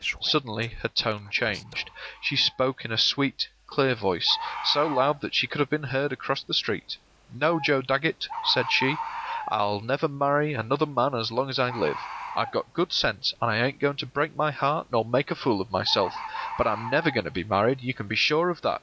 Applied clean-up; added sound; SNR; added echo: none; Bird; 13 dB; none.